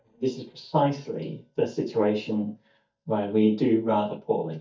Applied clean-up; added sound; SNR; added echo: neural mask model DeepFilterNet 3.